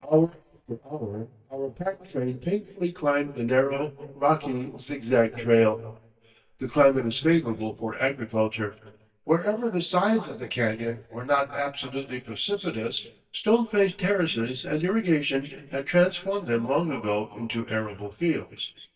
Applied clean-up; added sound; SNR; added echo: neural mask model DeepFilterNet 3.